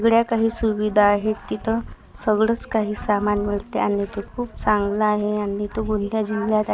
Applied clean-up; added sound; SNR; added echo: none; Glass; 17 dB; none.